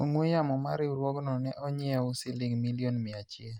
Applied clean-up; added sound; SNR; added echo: neural mask model Resemble Enhance denoiser.